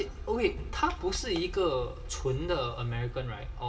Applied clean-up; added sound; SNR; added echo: none; none; none; reverberation time 1.4 s.